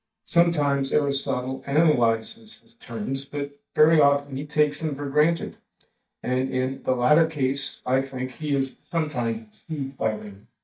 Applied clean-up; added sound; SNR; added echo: neural mask model DeepFilterNet 3.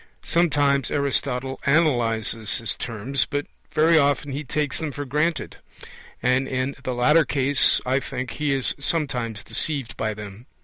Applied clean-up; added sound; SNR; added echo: none; none; none; none.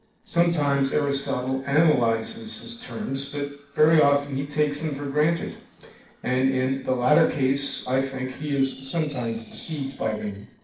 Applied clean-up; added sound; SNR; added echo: neural separator model SepFormer DNS4.